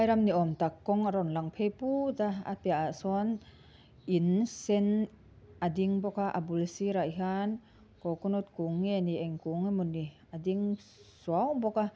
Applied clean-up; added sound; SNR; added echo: none; none; none; none.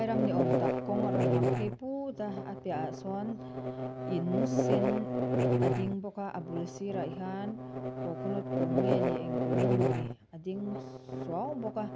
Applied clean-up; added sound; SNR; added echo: none; Buzz; -4 dB; none.